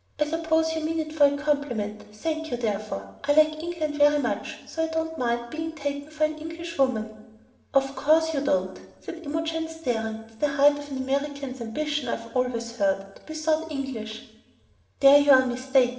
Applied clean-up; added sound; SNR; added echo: none; none; none; reverberation time 0.9 s.